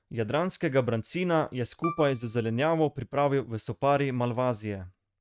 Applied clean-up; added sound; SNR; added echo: neural mask model RNNoise.